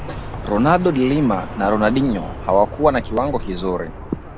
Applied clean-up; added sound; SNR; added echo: none; Traffic noise, roadway noise; 11 dB; none.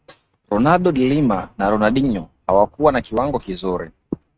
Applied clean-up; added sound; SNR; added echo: neural mask model RNNoise.